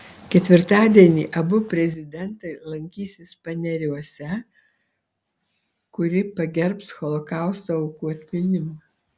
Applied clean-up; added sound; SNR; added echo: none; none; none; none.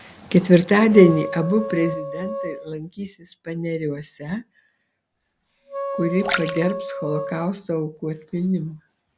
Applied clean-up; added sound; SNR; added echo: none; Wind instrument, woodwind instrument + Splash, splatter; 8 dB; none.